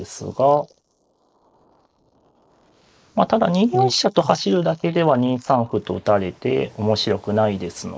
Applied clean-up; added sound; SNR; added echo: neural mask model Resemble Enhance denoiser.